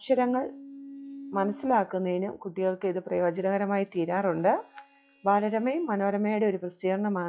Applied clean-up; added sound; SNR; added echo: classical method log-MMSE.